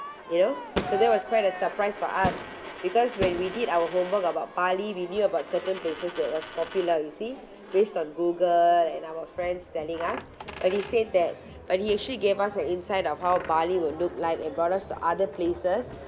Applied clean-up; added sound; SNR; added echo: none; Coin (dropping) + Crowd / Fireworks; 12 dB; none.